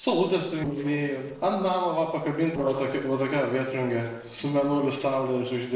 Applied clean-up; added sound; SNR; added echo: neural separator model SepFormer DNS4.